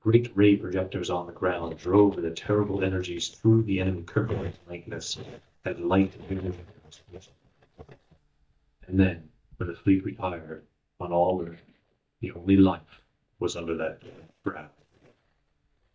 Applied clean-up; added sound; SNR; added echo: neural mask model DeepFilterNet 3.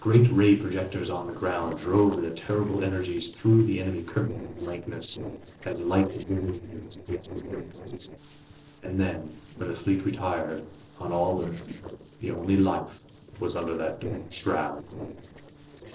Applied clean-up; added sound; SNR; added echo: neural separator model SepFormer DNS4.